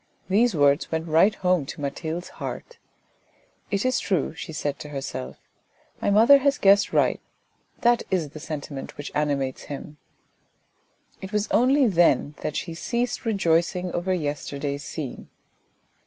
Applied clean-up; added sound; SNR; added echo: none; none; none; none.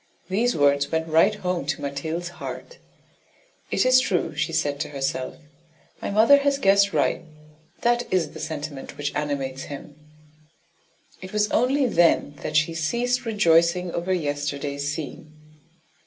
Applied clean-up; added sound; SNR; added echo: none; none; none; reverberation time 0.2 s.